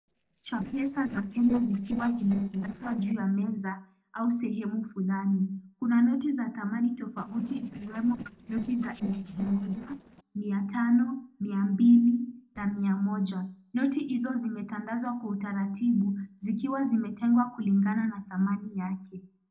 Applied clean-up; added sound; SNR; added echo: neural separator model SepFormer DNS4.